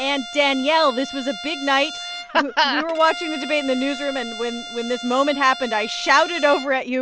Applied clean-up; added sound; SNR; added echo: none; Bowed string instrument; 12 dB; none.